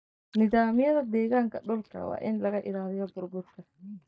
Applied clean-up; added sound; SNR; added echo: neural mask model DeepFilterNet 3.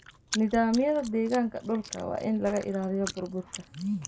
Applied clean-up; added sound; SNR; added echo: none; Chewing, mastication; 15 dB; reverberation time 0.2 s.